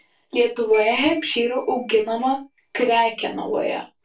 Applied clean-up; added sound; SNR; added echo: neural separator model SepFormer DNS4.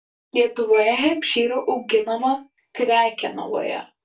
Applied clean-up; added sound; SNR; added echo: neural mask model DeepFilterNet 3.